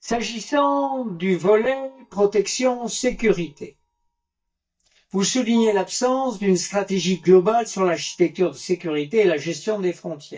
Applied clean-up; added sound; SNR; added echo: neural mask model DeepFilterNet 3.